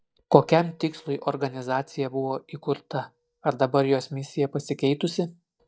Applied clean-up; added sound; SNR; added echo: neural mask model DeepFilterNet 3.